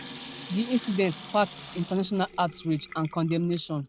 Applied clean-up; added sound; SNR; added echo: none; Sink (filling or washing) / Water tap, faucet; 9 dB; none.